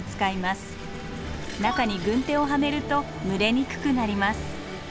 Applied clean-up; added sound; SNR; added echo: none; Engine / Vehicle; 9 dB; none.